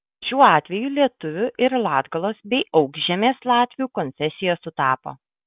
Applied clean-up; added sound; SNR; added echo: none; none; none; none.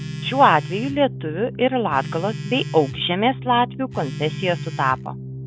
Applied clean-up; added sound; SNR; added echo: none; Telephone + Organ; 9 dB; none.